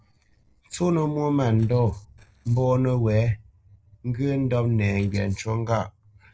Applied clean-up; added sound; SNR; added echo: neural separator model SepFormer DNS4.